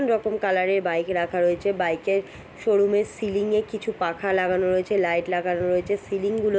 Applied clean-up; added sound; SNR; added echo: none; none; none; none.